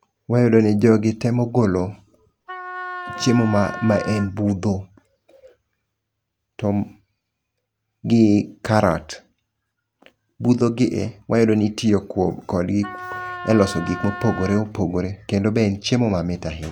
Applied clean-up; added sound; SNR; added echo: none; Wind instrument, woodwind instrument; 11 dB; none.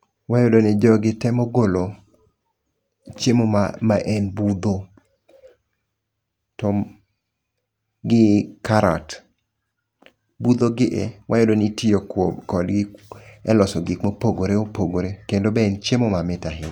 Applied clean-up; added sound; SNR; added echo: none; none; none; none.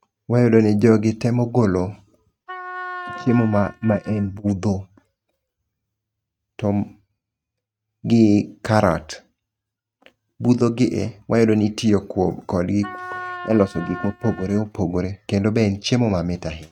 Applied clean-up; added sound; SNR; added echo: neural mask model RNNoise.